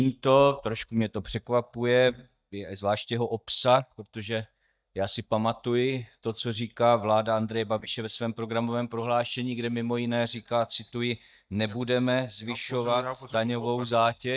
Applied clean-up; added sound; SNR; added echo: neural mask model DeepFilterNet 3.